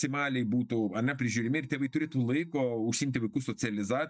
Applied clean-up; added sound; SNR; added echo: neural mask model DeepFilterNet 3.